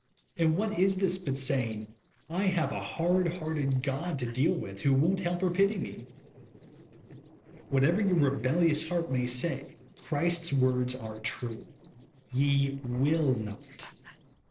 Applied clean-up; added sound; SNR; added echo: neural separator model SepFormer DNS4.